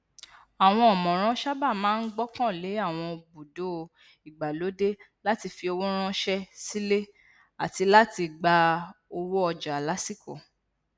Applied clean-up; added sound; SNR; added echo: none; none; none; none.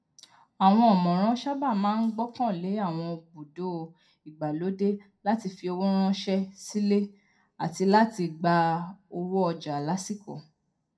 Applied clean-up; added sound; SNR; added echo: none; none; none; reverberation time 0.2 s.